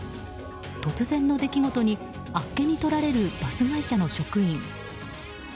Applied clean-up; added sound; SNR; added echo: none; none; none; none.